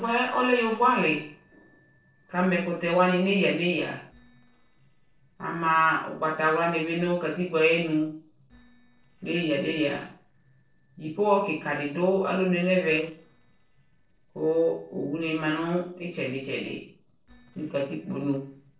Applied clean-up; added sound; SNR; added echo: neural separator model SepFormer DNS4.